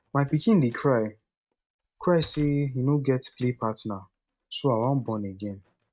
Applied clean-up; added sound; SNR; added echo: neural mask model RNNoise.